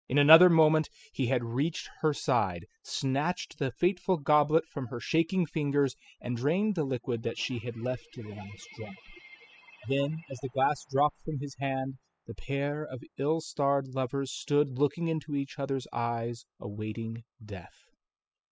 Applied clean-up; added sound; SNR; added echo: classical method spectral subtraction.